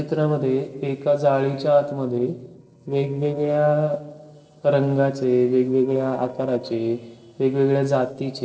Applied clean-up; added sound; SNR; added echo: neural separator model SepFormer DNS4.